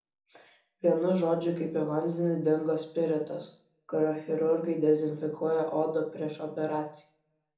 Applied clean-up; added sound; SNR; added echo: none; none; none; reverberation time 1.0 s.